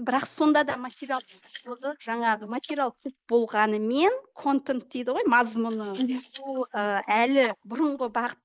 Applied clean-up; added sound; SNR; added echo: neural mask model Resemble Enhance denoiser.